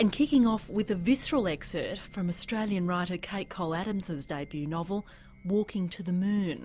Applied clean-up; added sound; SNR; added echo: none; none; none; none.